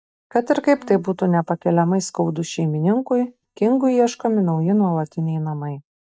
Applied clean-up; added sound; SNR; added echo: neural mask model DeepFilterNet 3.